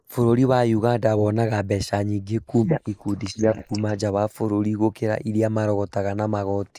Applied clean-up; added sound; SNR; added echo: neural mask model Resemble Enhance denoiser.